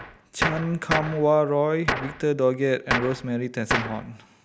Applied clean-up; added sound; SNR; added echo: none; Gunshot, gunfire; 5 dB; none.